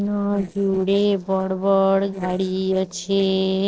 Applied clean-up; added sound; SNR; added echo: neural separator model SepFormer DNS4.